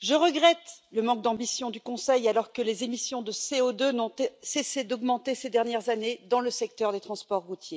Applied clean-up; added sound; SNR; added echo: none; none; none; none.